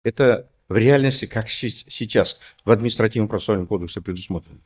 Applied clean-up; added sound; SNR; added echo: neural mask model DeepFilterNet 3.